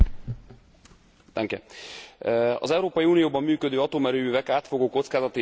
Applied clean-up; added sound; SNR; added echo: none; none; none; none.